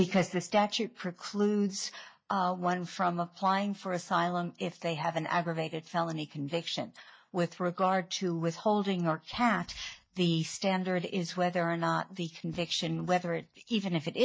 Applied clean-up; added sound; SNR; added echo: neural mask model DeepFilterNet 3.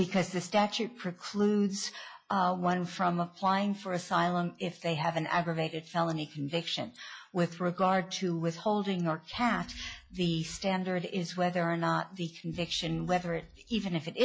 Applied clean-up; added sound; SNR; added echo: classical method log-MMSE.